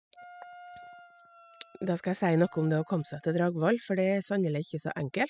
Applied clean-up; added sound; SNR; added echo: classical method spectral subtraction.